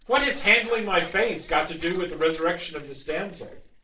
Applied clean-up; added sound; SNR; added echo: neural separator model SepFormer DNS4.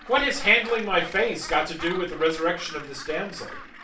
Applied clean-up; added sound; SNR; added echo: none; Gull, seagull; 15 dB; reverberation time 0.3 s.